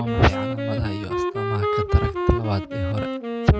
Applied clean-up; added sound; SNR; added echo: none; Wind instrument, woodwind instrument; 4 dB; none.